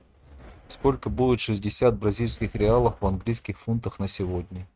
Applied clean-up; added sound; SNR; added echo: neural mask model RNNoise.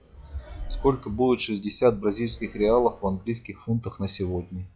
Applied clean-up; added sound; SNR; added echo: classical method log-MMSE.